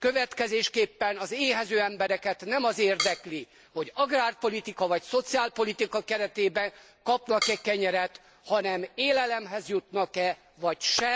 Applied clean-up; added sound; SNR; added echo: none; Drum kit; 10 dB; none.